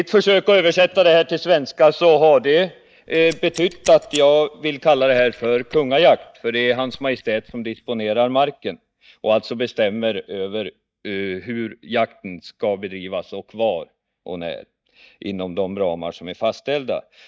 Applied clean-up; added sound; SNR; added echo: neural mask model DeepFilterNet 3.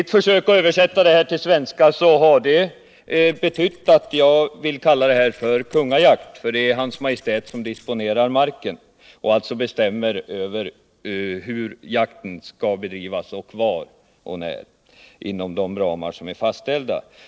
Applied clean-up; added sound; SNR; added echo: neural separator model SepFormer DNS4.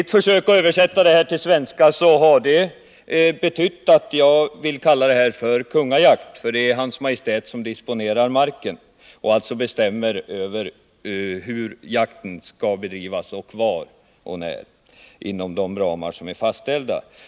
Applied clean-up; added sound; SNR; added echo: none; none; none; none.